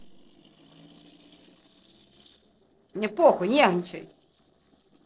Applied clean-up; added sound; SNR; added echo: neural separator model SepFormer DNS4.